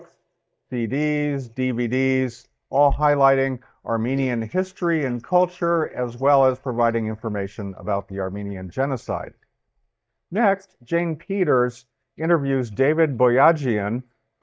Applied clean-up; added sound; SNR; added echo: neural mask model DeepFilterNet 3.